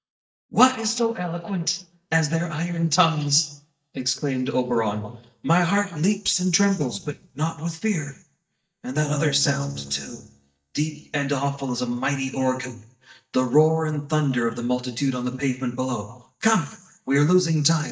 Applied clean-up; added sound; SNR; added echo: neural mask model DeepFilterNet 3.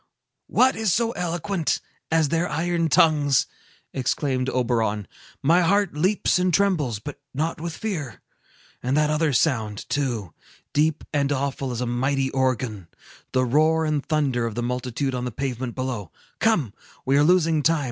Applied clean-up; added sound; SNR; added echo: none; none; none; none.